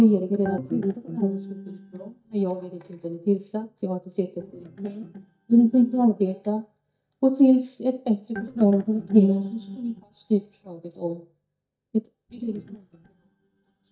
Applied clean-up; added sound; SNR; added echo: neural mask model DeepFilterNet 3.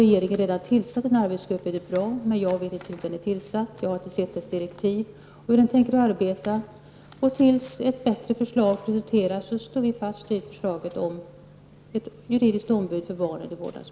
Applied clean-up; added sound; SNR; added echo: none; none; none; none.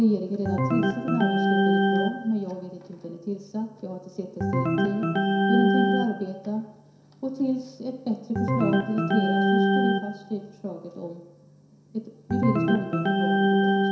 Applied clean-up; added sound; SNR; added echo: none; Organ; -4 dB; reverberation time 0.7 s.